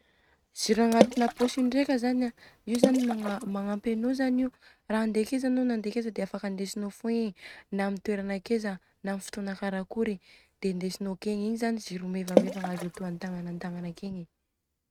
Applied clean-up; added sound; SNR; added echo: neural mask model RNNoise.